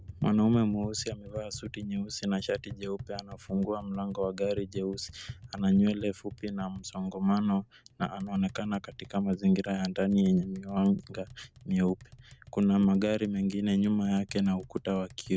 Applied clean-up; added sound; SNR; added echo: none; Tap; 18 dB; none.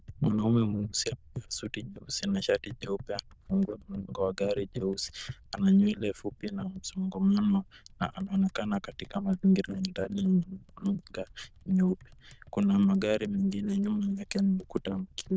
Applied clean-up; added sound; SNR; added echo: neural diffusion model UNIVERSE++.